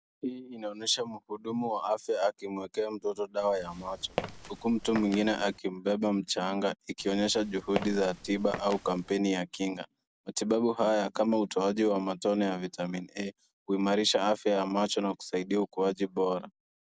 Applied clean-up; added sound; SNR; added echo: none; Walk, footsteps; 11 dB; none.